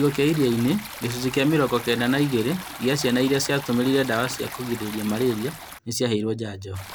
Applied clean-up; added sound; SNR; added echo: none; Stream; 14 dB; none.